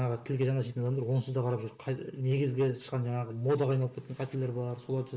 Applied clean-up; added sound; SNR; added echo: neural mask model Resemble Enhance denoiser.